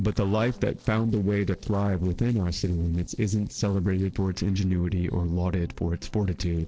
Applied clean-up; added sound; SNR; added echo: neural separator model SepFormer DNS4.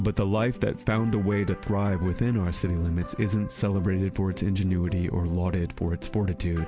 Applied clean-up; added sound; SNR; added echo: none; none; none; none.